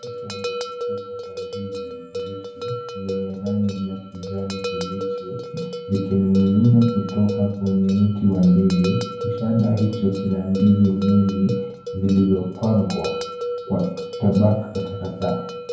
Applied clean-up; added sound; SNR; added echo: none; Bell; 9 dB; reverberation time 0.9 s.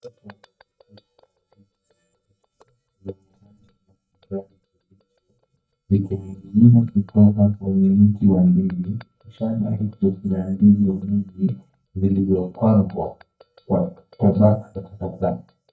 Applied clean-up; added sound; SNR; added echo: neural mask model DeepFilterNet 3.